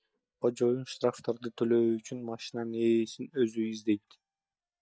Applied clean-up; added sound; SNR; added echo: neural mask model DeepFilterNet 3.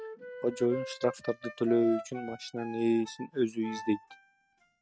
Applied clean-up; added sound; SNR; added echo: neural mask model RNNoise.